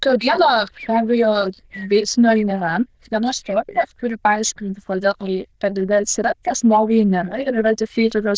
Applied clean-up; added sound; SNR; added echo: neural diffusion model UNIVERSE++.